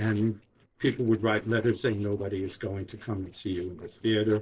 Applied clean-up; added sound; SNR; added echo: neural separator model SepFormer DNS4.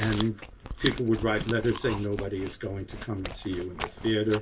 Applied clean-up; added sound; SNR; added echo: none; Chewing, mastication; 9 dB; reverberation time 0.1 s.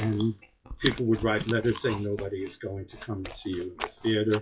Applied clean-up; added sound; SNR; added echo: classical method WPE with log-MMSE.